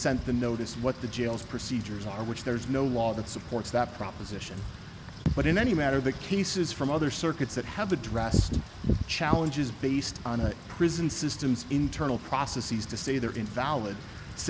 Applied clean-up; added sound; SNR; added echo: none; Wind / Rain; 6 dB; none.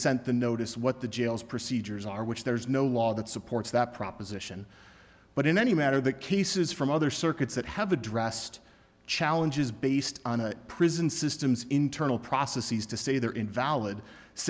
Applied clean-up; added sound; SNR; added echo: none; none; none; none.